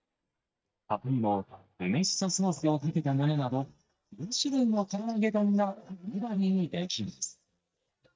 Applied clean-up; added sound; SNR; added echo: neural mask model DeepFilterNet 3.